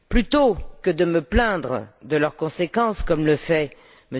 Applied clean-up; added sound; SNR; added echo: none; none; none; none.